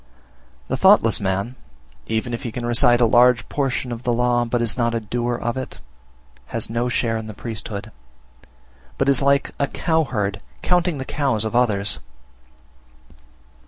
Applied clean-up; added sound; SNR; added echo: none; none; none; none.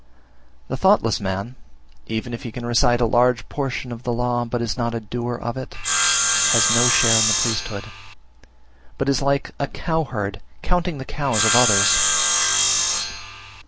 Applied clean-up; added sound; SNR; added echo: none; Sawing; -3 dB; none.